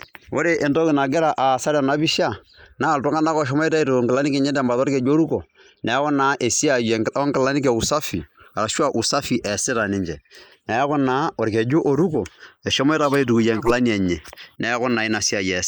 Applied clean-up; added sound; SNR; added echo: neural mask model Resemble Enhance denoiser.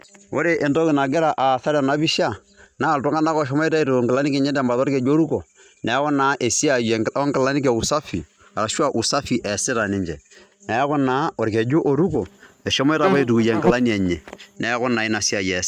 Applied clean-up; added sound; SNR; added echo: neural mask model RNNoise.